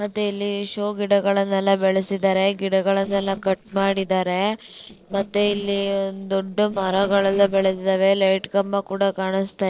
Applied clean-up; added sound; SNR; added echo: neural separator model SepFormer DNS4.